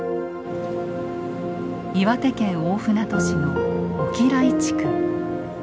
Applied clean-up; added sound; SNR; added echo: none; none; none; none.